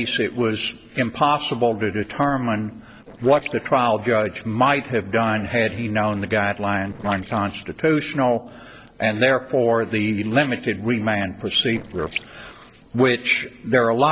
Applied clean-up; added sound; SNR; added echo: neural separator model SepFormer DNS4.